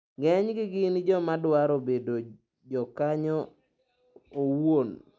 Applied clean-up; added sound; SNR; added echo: none; none; none; none.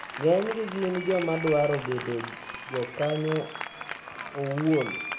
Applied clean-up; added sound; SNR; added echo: none; Applause; 9 dB; reverberation time 1.1 s.